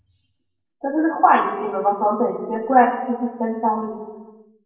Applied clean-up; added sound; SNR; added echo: none; none; none; reverberation time 1.0 s.